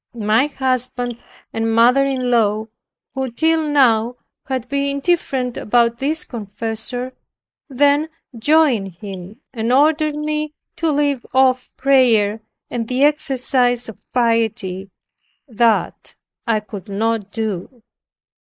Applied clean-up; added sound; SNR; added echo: neural mask model Resemble Enhance denoiser.